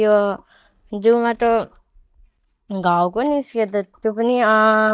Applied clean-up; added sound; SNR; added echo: neural mask model DeepFilterNet 3.